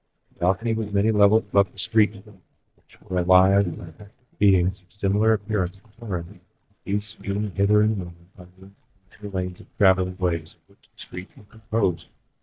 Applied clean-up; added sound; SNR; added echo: neural mask model DeepFilterNet 3.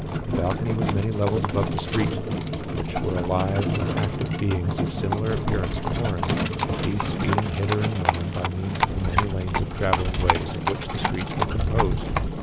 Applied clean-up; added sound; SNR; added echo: none; Livestock, farm animals, working animals; -2 dB; none.